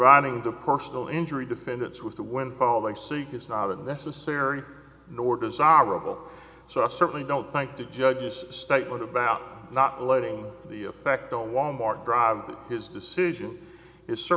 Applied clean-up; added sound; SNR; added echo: none; none; none; none.